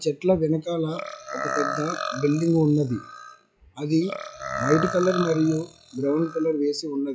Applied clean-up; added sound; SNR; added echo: classical method log-MMSE.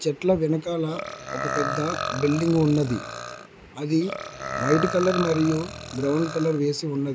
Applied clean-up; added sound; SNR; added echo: none; Burping, eructation; 7 dB; none.